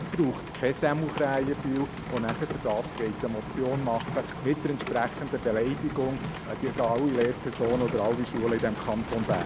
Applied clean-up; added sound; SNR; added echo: none; Rain; 7 dB; none.